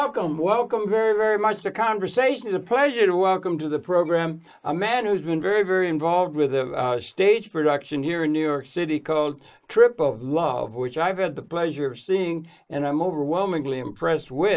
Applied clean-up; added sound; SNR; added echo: neural mask model Resemble Enhance denoiser.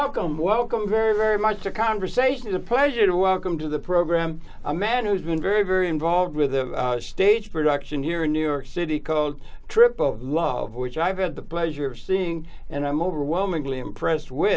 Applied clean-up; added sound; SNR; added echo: none; none; none; none.